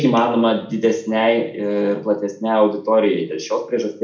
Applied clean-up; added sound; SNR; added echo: none; none; none; reverberation time 0.4 s.